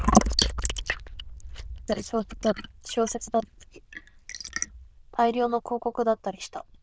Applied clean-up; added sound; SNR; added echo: neural diffusion model UNIVERSE++.